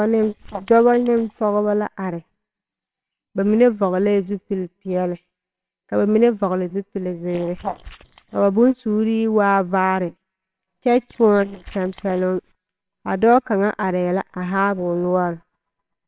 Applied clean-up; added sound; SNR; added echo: neural separator model SepFormer WHAMR!.